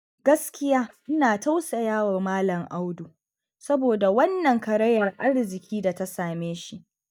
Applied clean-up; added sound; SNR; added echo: neural mask model DeepFilterNet 3.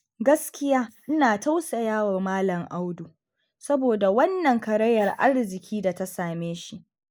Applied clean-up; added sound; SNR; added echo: neural mask model Resemble Enhance denoiser.